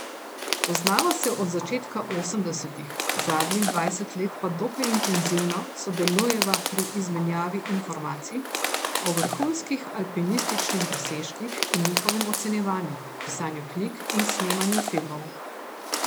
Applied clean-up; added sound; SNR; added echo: none; Bird; 2 dB; none.